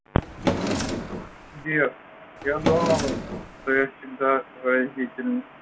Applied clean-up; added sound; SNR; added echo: none; Drawer open or close; 2 dB; none.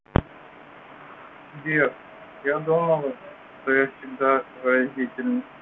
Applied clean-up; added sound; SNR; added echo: none; none; none; none.